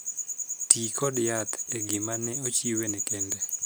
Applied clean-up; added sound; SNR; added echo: none; none; none; none.